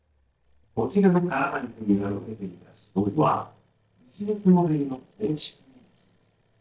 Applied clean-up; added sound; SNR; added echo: neural mask model DeepFilterNet 3.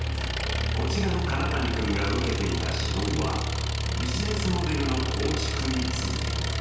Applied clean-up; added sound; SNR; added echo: none; Engine; -3 dB; reverberation time 1.2 s.